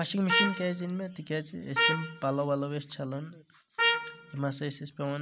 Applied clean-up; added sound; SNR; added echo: none; Trumpet; -1 dB; none.